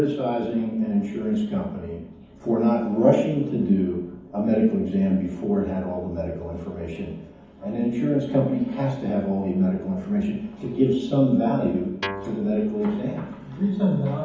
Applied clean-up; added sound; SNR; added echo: none; Guitar; 11 dB; reverberation time 1.2 s.